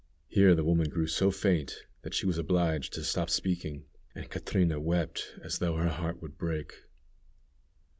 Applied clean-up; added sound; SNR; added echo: none; none; none; none.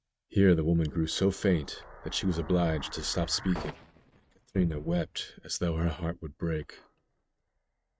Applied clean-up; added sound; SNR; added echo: neural mask model RNNoise.